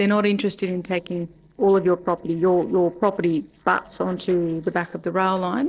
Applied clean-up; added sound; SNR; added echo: neural separator model SepFormer DNS4.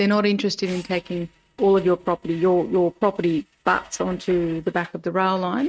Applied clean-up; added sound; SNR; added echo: neural mask model RNNoise.